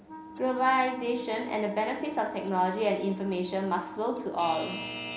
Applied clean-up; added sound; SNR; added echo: none; Alarm / Clock + Wind instrument, woodwind instrument; 13 dB; none.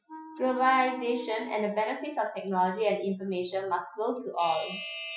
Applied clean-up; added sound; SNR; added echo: classical method Wiener filter.